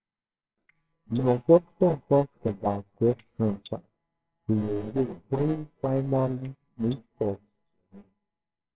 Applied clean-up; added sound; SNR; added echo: neural separator model SepFormer WHAMR!.